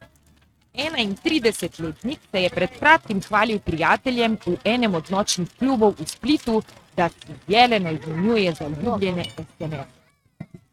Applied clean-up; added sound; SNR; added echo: neural mask model RNNoise.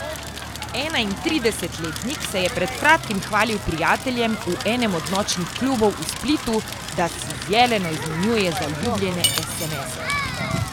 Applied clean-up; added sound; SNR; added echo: none; Cutlery, silverware / Dishes, pots, and pans + Crackle; 5 dB; none.